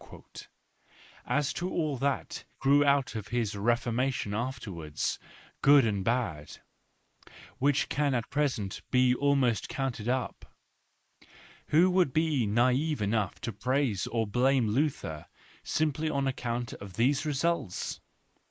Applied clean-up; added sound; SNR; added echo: neural mask model Resemble Enhance denoiser.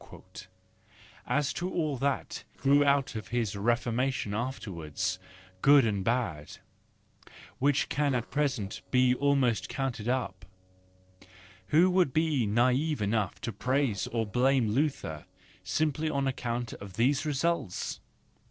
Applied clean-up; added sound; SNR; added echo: neural separator model SepFormer DNS4.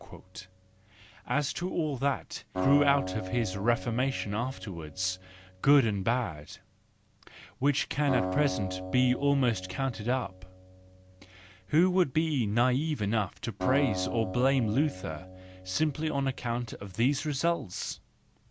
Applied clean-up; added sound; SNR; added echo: none; Acoustic guitar; 10 dB; none.